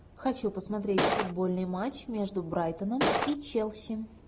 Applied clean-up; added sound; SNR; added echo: none; Gunshot, gunfire; -5 dB; none.